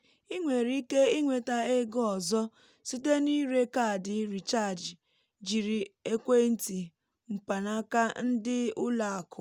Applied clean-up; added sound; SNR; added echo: none; none; none; none.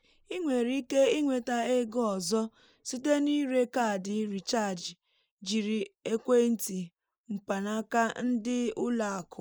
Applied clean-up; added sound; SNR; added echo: neural mask model Resemble Enhance denoiser.